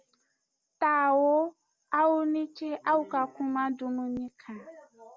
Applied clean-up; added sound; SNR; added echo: none; none; none; none.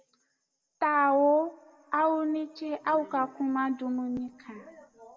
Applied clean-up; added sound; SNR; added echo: none; none; none; reverberation time 1.6 s.